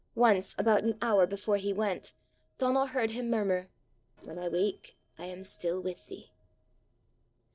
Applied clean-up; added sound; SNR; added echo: neural separator model SepFormer DNS4.